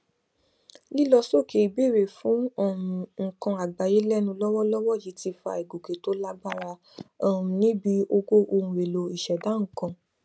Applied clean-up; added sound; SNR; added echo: none; none; none; none.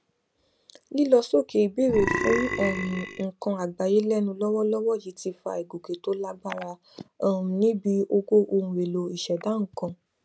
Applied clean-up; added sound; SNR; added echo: none; Burping, eructation; 3 dB; none.